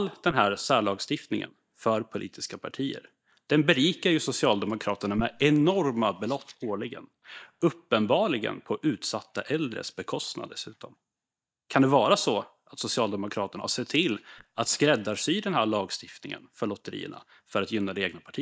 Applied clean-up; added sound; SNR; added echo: neural mask model DeepFilterNet 3.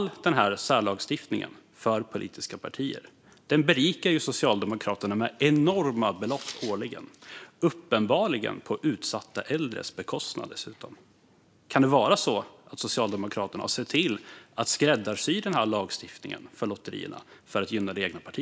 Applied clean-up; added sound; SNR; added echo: none; none; none; none.